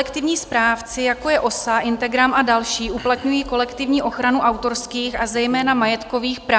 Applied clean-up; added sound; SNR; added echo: none; none; none; none.